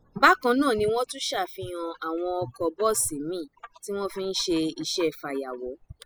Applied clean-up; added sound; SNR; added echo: classical method spectral subtraction.